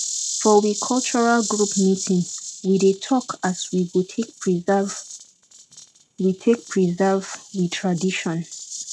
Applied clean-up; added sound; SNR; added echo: neural mask model RNNoise.